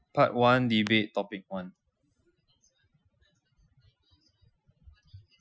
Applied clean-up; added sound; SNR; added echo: classical method Wiener filter.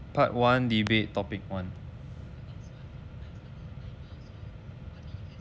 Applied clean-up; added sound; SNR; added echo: none; Mechanisms; 11 dB; none.